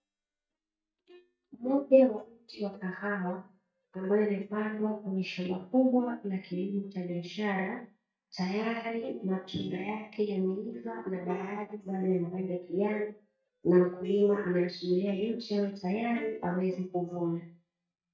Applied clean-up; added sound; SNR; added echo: neural mask model DeepFilterNet 3.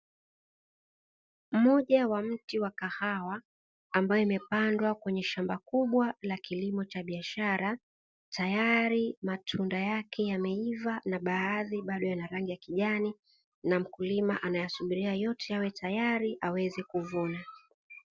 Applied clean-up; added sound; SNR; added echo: none; none; none; none.